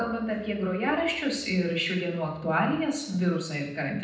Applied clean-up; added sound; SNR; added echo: none; none; none; reverberation time 0.8 s.